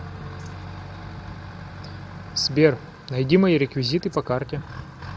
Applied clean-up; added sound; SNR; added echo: none; none; none; none.